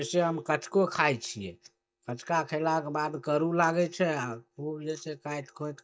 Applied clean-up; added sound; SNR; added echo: neural mask model DeepFilterNet 3.